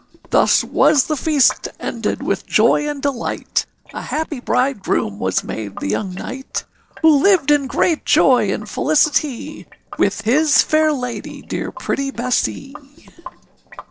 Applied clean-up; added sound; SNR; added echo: neural separator model SepFormer DNS4.